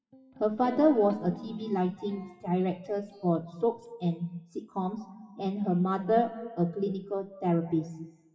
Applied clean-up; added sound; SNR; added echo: classical method WPE with log-MMSE.